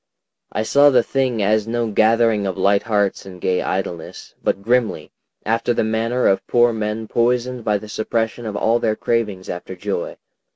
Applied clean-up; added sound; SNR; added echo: none; none; none; none.